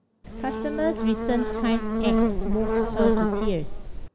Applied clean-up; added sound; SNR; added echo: none; Buzz; -4 dB; none.